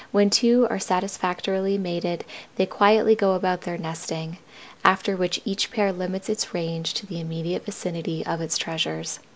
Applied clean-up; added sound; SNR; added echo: none; none; none; none.